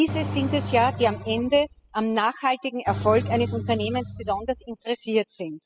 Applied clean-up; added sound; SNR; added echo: classical method spectral subtraction.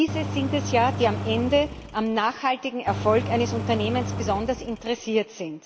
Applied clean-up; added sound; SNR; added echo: none; Engine; 7 dB; none.